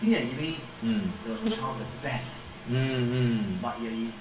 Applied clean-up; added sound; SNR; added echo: none; Insect; 10 dB; reverberation time 0.2 s.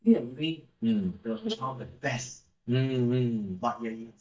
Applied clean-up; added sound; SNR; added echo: neural mask model DeepFilterNet 3.